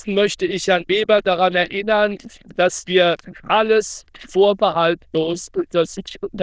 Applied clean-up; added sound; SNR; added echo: neural diffusion model UNIVERSE++.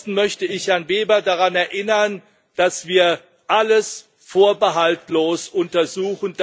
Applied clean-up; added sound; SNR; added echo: none; none; none; none.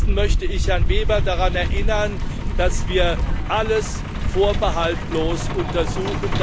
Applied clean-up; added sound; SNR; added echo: none; Truck; -4 dB; none.